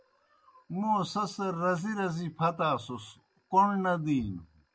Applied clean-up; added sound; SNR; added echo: none; none; none; none.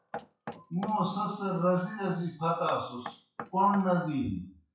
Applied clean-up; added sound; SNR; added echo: classical method WPE with log-MMSE.